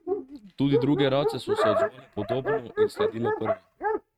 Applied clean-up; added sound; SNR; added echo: neural mask model RNNoise.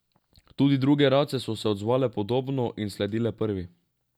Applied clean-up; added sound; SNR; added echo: none; none; none; none.